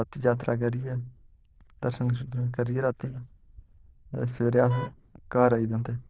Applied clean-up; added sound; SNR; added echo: neural diffusion model UNIVERSE++.